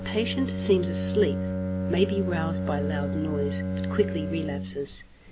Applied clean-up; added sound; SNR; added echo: none; Bowed string instrument; 3 dB; none.